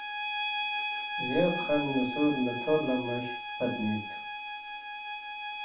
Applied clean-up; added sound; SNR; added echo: none; Bowed string instrument; 3 dB; reverberation time 0.4 s.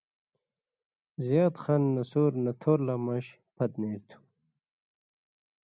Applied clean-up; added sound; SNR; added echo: none; none; none; none.